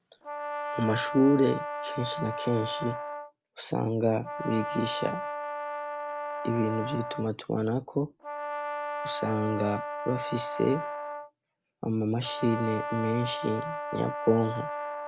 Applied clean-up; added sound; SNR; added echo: none; Brass instrument; 6 dB; none.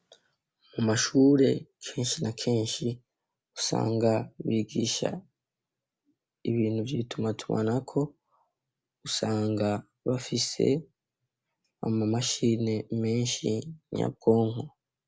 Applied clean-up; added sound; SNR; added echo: none; none; none; none.